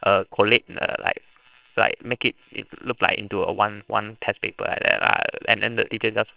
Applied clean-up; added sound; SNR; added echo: neural separator model SepFormer WHAMR!.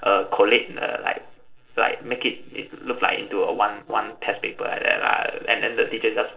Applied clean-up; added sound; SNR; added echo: neural separator model SepFormer DNS4.